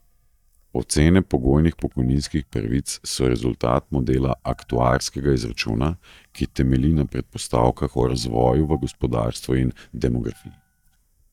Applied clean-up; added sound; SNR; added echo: neural mask model DeepFilterNet 3.